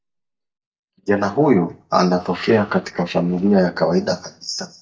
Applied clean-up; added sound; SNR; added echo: neural mask model DeepFilterNet 3.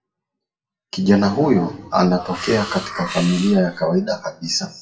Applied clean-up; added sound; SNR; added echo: classical method WPE with log-MMSE.